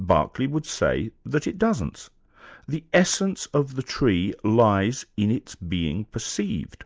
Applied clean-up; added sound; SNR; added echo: none; none; none; none.